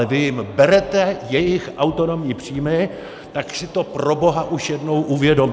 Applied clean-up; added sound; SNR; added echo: none; none; none; none.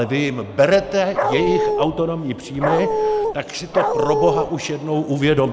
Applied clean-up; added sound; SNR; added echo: none; Dog; -1 dB; none.